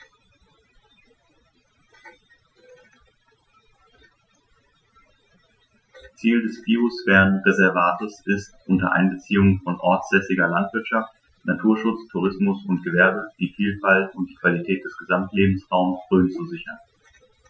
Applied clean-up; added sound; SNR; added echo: classical method Wiener filter.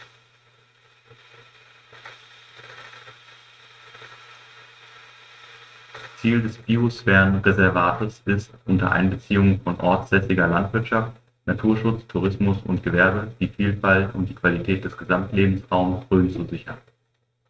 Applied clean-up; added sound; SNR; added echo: neural mask model RNNoise.